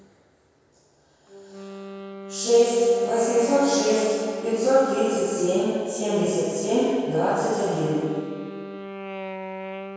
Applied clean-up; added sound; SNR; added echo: none; Wind instrument, woodwind instrument; 13 dB; reverberation time 2.2 s.